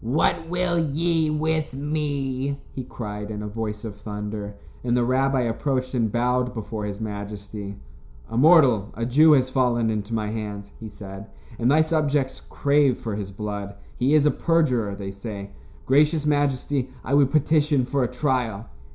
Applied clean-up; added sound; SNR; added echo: none; none; none; none.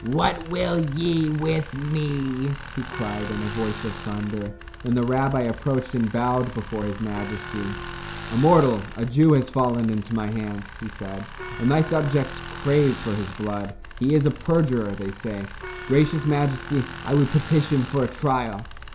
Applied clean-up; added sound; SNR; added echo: none; Tools + Gong; 15 dB; none.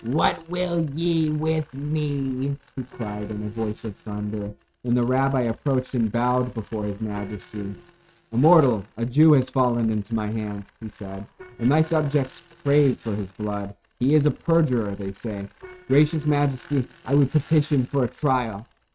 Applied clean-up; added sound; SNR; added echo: neural mask model RNNoise.